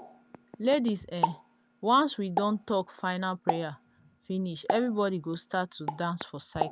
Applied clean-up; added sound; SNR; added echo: none; Explosion; 7 dB; none.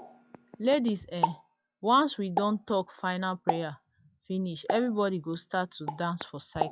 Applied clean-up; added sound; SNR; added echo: classical method log-MMSE.